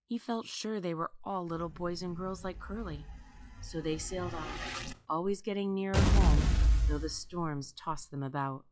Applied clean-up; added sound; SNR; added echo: classical method log-MMSE.